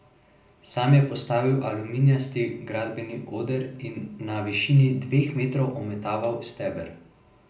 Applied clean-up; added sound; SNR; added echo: none; none; none; reverberation time 0.5 s.